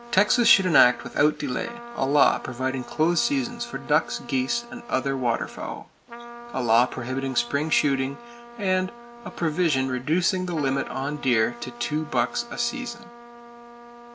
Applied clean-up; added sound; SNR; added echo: none; Trumpet; 17 dB; none.